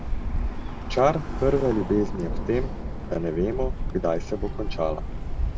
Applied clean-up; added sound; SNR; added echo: none; Bird; 1 dB; none.